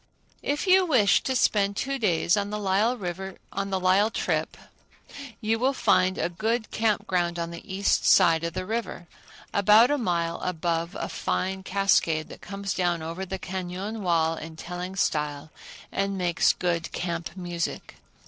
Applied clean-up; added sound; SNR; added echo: neural separator model SepFormer DNS4.